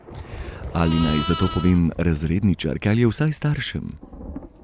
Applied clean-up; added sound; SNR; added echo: none; Livestock, farm animals, working animals + Thunder / Rain; 12 dB; none.